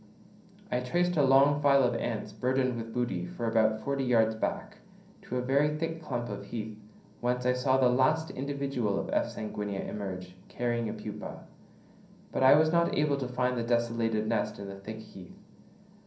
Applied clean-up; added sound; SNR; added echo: none; none; none; reverberation time 0.6 s.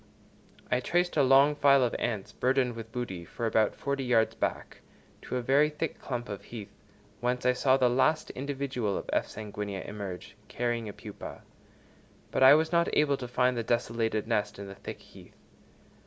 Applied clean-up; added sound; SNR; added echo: none; none; none; none.